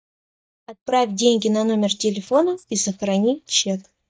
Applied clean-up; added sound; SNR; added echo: neural mask model DeepFilterNet 3.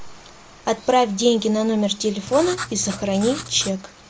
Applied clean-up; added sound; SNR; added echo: none; Writing; 12 dB; none.